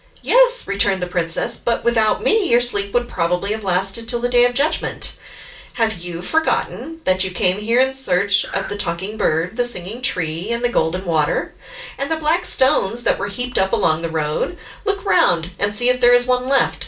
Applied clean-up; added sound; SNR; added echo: none; Breathing; 11 dB; reverberation time 0.3 s.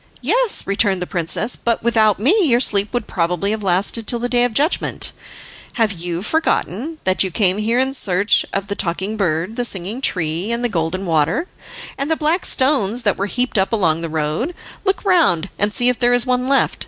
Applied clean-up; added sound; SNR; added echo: none; none; none; none.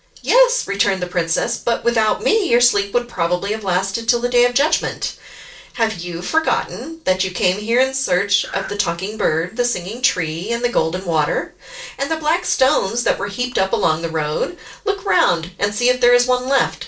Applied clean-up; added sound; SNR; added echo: neural separator model SepFormer DNS4.